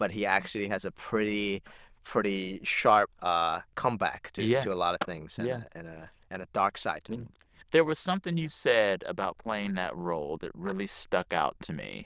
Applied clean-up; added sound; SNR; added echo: neural diffusion model UNIVERSE++.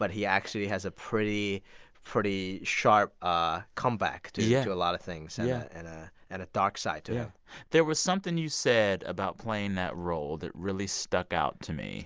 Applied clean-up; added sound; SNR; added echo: none; none; none; none.